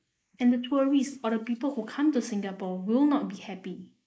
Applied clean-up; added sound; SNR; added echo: neural mask model Resemble Enhance denoiser.